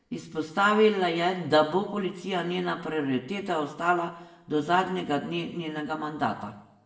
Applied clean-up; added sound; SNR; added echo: none; none; none; reverberation time 0.7 s.